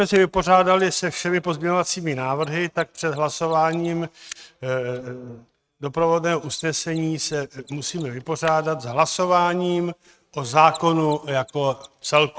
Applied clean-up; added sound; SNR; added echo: neural mask model RNNoise.